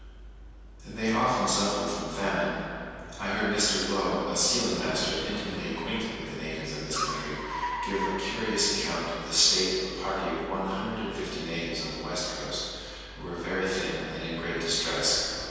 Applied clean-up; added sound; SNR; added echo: none; Car; 13 dB; reverberation time 2.1 s.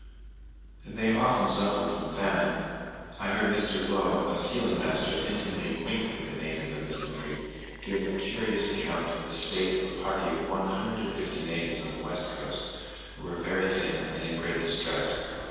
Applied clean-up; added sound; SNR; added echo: neural separator model SepFormer DNS4.